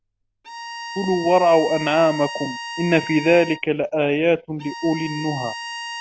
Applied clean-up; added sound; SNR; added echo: none; Bowed string instrument; 12 dB; none.